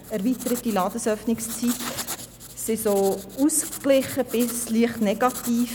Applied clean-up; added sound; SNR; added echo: none; Writing; 13 dB; none.